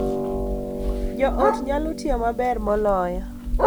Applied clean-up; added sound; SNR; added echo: none; Bark + Harp; 0 dB; none.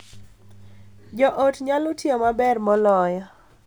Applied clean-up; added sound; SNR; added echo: none; none; none; none.